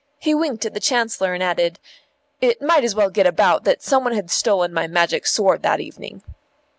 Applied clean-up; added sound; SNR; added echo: none; none; none; none.